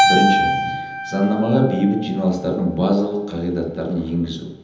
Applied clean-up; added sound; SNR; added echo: none; Keyboard (musical); 3 dB; reverberation time 0.9 s.